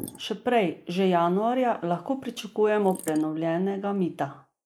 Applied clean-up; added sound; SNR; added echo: neural mask model Resemble Enhance denoiser.